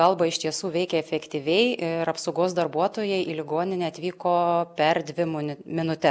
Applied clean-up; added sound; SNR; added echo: none; none; none; none.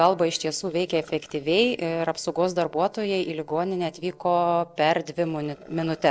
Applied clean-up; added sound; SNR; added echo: neural separator model SepFormer DNS4.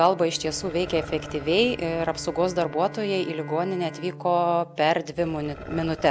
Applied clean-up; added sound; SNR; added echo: none; Bowed string instrument + Growling; 15 dB; none.